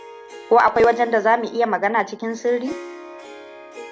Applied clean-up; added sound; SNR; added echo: none; Harp; 18 dB; none.